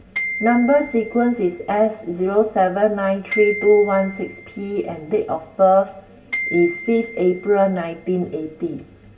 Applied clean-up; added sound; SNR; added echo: none; Glockenspiel; 13 dB; reverberation time 0.1 s.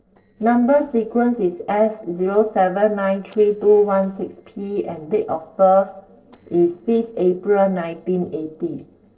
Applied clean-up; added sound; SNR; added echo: neural separator model SepFormer DNS4.